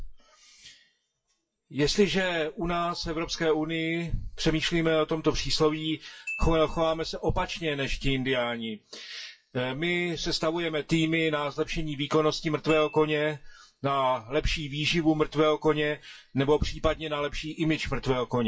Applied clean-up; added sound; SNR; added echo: classical method WPE with log-MMSE.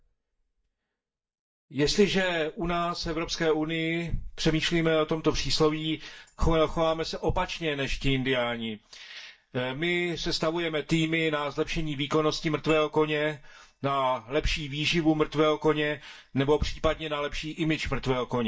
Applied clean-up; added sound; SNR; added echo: neural mask model DeepFilterNet 3.